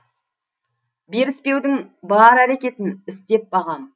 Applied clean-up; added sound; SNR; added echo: none; none; none; none.